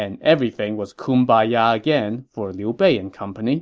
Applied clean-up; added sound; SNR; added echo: none; none; none; none.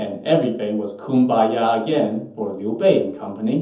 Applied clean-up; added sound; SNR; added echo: none; none; none; reverberation time 0.7 s.